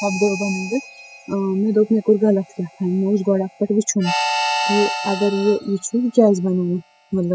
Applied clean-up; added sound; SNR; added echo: classical method spectral subtraction.